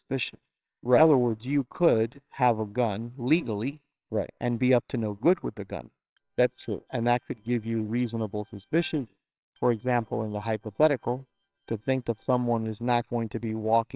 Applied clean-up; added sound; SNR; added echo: neural separator model SepFormer WHAMR!.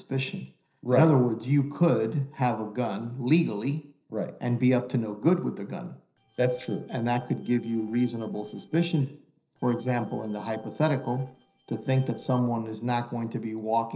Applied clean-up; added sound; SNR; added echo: neural separator model SepFormer DNS4.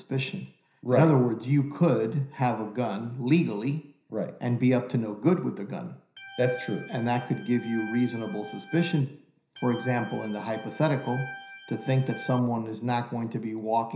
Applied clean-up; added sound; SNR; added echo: none; Organ; 15 dB; reverberation time 0.5 s.